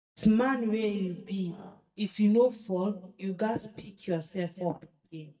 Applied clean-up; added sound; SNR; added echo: neural mask model DeepFilterNet 3.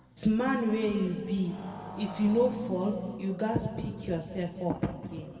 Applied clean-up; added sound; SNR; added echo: none; Motorcycle; 18 dB; reverberation time 2.1 s.